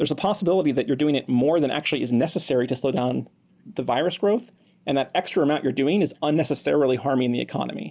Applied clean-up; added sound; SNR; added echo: none; none; none; none.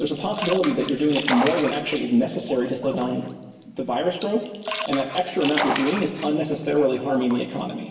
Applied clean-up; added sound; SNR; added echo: none; Splash, splatter; 9 dB; reverberation time 1.2 s.